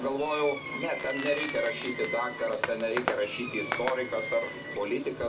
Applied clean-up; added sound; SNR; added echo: none; Fireworks; 6 dB; reverberation time 0.2 s.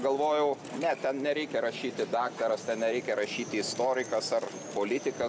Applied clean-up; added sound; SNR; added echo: none; none; none; none.